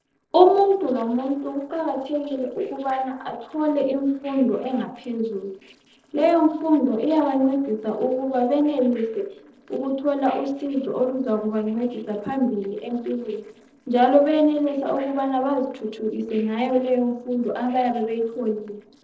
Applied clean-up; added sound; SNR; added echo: neural separator model SepFormer DNS4.